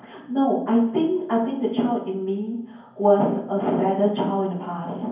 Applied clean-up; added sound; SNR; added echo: none; none; none; reverberation time 0.9 s.